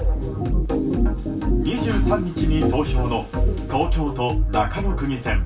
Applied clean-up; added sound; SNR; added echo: none; Organ; 5 dB; reverberation time 0.2 s.